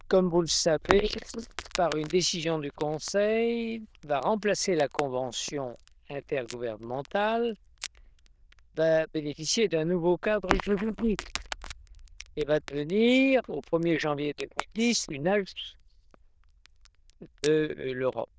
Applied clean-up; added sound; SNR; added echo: neural diffusion model UNIVERSE++.